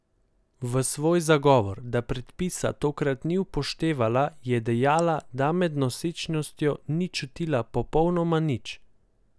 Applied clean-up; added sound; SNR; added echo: none; none; none; none.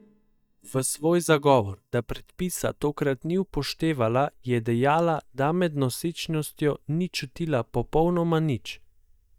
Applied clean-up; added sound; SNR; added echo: neural mask model DeepFilterNet 3.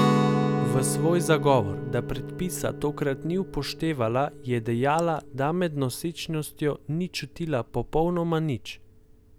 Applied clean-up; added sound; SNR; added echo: none; Guitar; 4 dB; none.